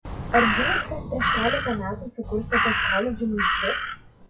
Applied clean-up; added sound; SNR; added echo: classical method WPE with log-MMSE.